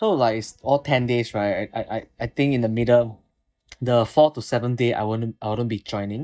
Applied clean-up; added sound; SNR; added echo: neural mask model DeepFilterNet 3.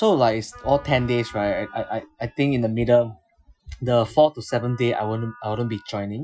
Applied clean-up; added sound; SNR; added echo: classical method Wiener filter.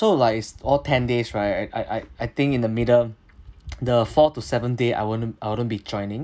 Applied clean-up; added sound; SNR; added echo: none; none; none; none.